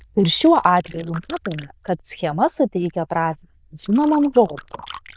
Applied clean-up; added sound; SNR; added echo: neural diffusion model UNIVERSE++.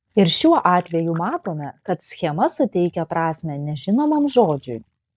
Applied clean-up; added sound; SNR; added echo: neural mask model DeepFilterNet 3.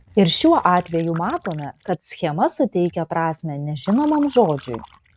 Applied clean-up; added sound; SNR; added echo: neural mask model RNNoise.